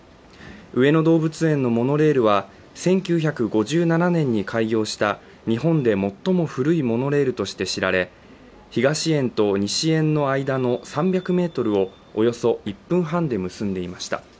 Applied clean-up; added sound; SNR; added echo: none; none; none; none.